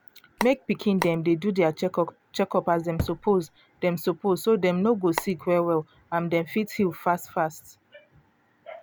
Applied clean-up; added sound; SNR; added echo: none; Thump, thud + Telephone; 8 dB; none.